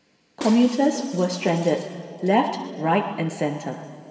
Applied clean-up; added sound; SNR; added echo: none; Shatter; 18 dB; reverberation time 2.5 s.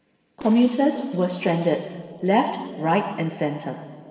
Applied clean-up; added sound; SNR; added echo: neural separator model SepFormer DNS4.